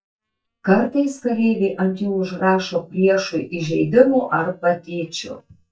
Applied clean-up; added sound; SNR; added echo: neural mask model DeepFilterNet 3.